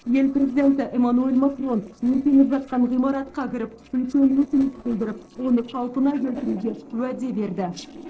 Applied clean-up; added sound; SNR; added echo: neural separator model SepFormer DNS4.